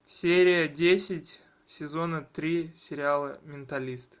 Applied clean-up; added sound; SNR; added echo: none; none; none; none.